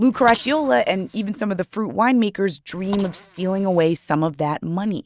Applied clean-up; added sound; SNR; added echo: neural mask model RNNoise.